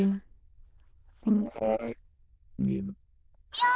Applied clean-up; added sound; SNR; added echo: neural diffusion model UNIVERSE++.